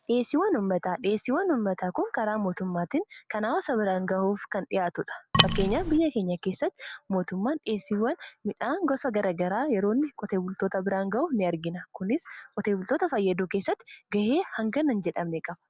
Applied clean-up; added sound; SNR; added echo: none; Wood; -2 dB; none.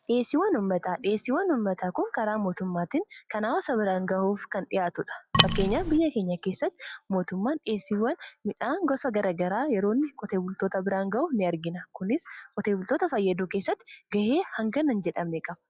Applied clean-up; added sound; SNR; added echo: classical method log-MMSE.